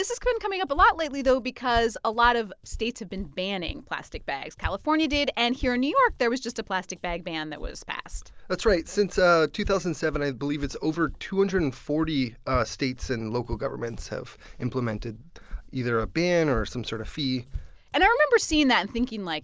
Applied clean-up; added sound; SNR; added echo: none; Walk, footsteps; 13 dB; none.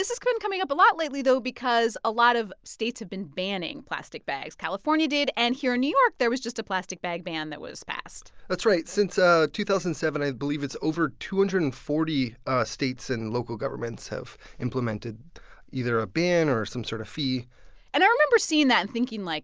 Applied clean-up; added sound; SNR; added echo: none; none; none; none.